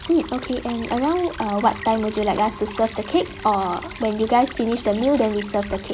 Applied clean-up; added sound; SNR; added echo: none; Stream / Trickle, dribble; 15 dB; none.